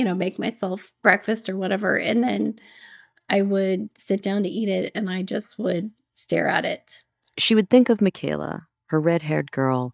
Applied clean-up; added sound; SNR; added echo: neural mask model DeepFilterNet 3.